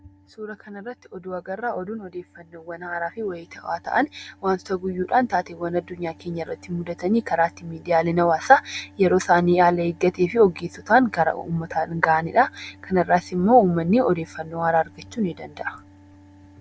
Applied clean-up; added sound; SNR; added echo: none; none; none; none.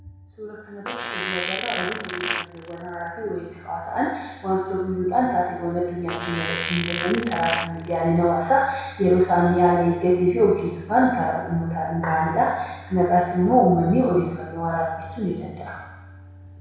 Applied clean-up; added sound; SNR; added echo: none; Fart; 8 dB; reverberation time 1.1 s.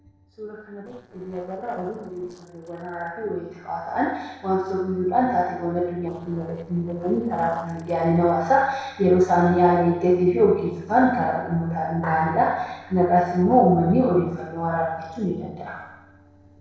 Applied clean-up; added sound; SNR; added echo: neural separator model SepFormer DNS4.